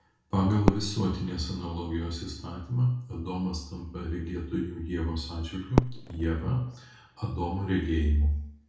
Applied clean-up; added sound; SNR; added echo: none; Fireworks; 6 dB; reverberation time 0.5 s.